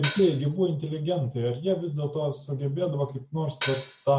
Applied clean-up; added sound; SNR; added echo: none; Hi-hat; 4 dB; none.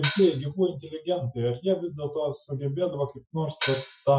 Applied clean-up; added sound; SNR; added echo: classical method Wiener filter.